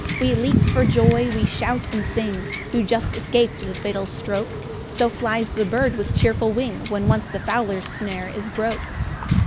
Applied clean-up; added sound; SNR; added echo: none; Wind / Ocean / Boat, Water vehicle; 1 dB; none.